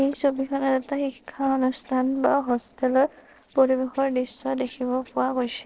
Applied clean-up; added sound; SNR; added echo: neural separator model SepFormer DNS4.